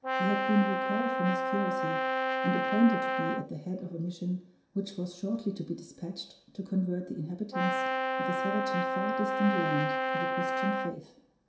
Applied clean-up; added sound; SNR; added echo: none; Brass instrument; -2 dB; reverberation time 0.7 s.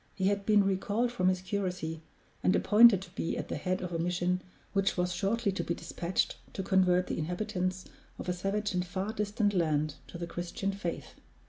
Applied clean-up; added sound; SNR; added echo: none; none; none; none.